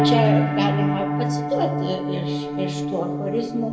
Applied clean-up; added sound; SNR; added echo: none; Piano; -3 dB; reverberation time 1.5 s.